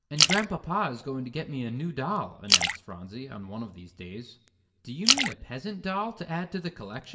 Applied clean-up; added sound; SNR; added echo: none; Splash, splatter; -3 dB; reverberation time 0.7 s.